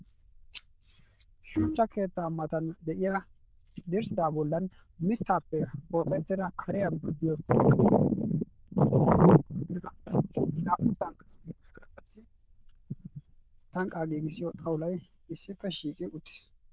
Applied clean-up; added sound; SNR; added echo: neural diffusion model UNIVERSE++.